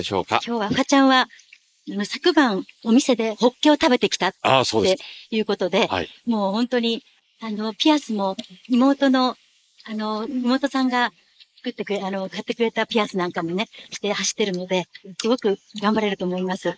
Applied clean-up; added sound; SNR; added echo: neural mask model Resemble Enhance denoiser.